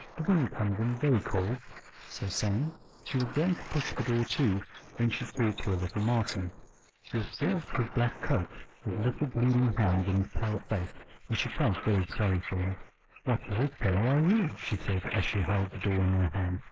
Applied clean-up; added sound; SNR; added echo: neural mask model Resemble Enhance denoiser.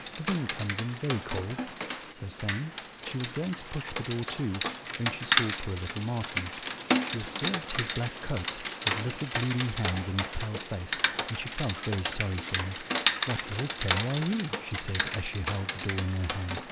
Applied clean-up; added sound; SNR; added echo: none; Rain; -2 dB; none.